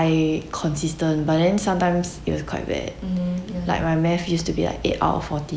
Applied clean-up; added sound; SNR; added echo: none; none; none; none.